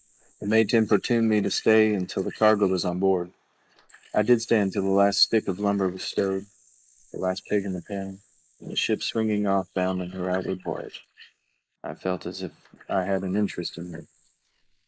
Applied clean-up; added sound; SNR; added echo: neural mask model Resemble Enhance denoiser.